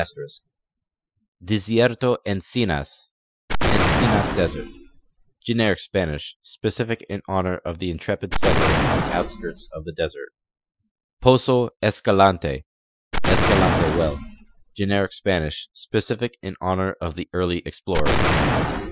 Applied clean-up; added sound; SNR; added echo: classical method Wiener filter.